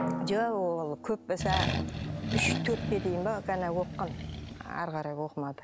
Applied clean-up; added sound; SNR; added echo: none; Accelerating, revving, vroom + Drum; 2 dB; none.